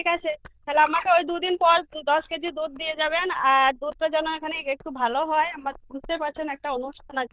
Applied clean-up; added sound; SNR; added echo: neural diffusion model UNIVERSE++.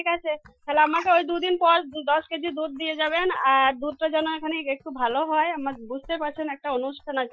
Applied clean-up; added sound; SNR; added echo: classical method Wiener filter.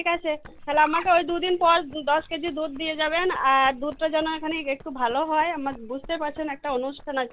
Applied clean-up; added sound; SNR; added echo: none; Bird + Run; 17 dB; none.